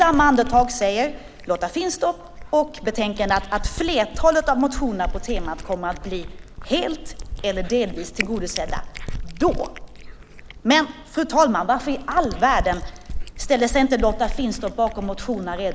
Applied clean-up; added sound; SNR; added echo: none; Cat; 8 dB; none.